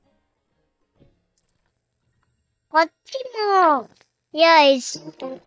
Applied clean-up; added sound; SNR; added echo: neural mask model DeepFilterNet 3.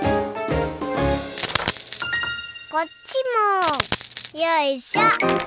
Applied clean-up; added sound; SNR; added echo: none; Coin (dropping); 1 dB; none.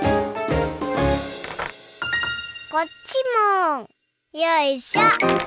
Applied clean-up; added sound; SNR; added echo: none; none; none; none.